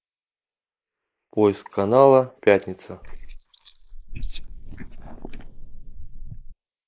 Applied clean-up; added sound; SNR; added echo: neural mask model Resemble Enhance denoiser.